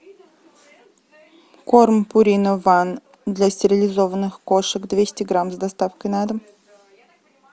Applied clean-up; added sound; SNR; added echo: none; none; none; none.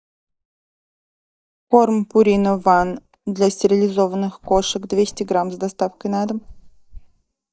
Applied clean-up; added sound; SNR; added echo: neural mask model DeepFilterNet 3.